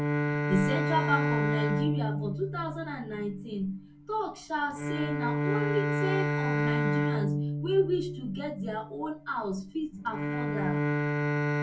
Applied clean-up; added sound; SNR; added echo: none; Bowed string instrument; -3 dB; reverberation time 0.2 s.